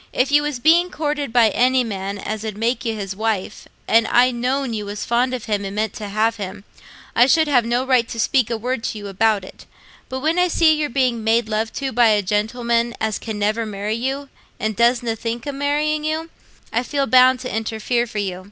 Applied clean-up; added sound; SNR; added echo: none; none; none; none.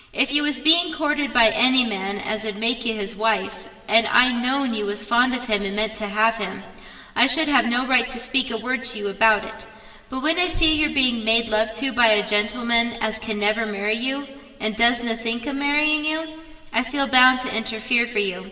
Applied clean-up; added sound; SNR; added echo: none; none; none; reverberation time 1.9 s.